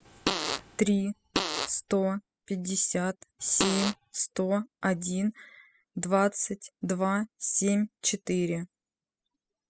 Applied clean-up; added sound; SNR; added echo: classical method spectral subtraction.